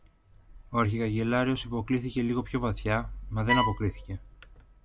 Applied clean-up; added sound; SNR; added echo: none; Bowed string instrument; 1 dB; none.